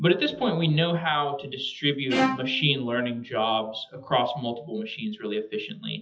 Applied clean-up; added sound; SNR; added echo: classical method WPE with log-MMSE.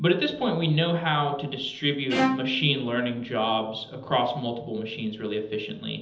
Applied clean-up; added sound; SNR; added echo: none; Bowed string instrument; 5 dB; reverberation time 1.2 s.